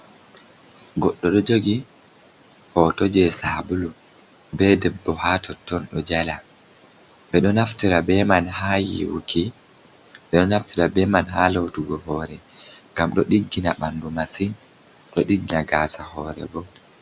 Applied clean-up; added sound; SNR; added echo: none; none; none; none.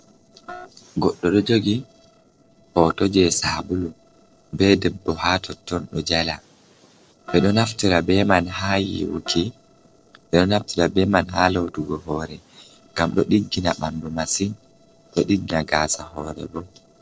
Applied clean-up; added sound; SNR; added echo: neural separator model SepFormer DNS4.